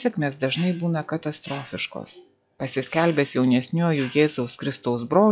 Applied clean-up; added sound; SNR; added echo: classical method log-MMSE.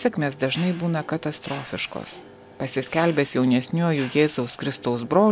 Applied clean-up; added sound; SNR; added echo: none; Mechanisms; 19 dB; none.